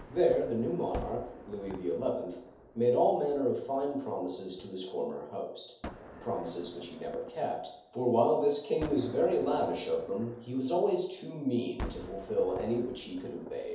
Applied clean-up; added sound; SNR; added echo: none; Gunshot, gunfire; 16 dB; reverberation time 2.2 s.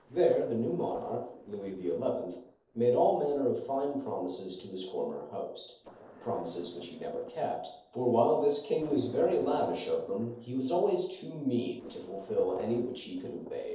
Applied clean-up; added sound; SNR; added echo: neural separator model SepFormer DNS4.